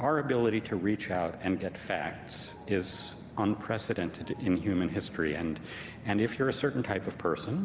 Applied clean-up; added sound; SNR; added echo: none; none; none; none.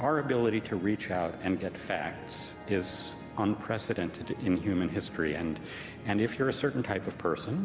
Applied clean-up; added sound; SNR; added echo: none; Harp; 18 dB; none.